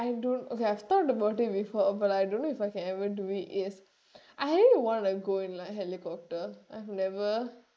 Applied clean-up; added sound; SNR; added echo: neural mask model Resemble Enhance denoiser.